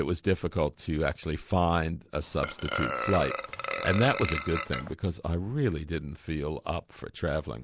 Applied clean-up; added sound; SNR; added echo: none; Burping, eructation; 4 dB; none.